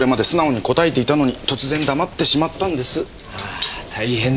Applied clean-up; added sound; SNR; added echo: none; none; none; none.